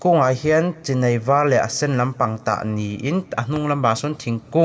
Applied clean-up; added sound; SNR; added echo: none; none; none; reverberation time 1.6 s.